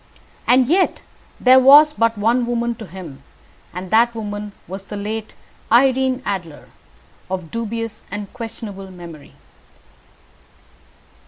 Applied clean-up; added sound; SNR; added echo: none; none; none; none.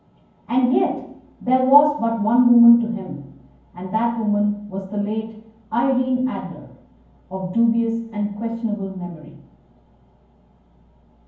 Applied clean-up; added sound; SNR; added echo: none; none; none; reverberation time 0.9 s.